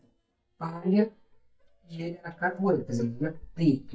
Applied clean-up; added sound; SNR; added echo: neural mask model DeepFilterNet 3.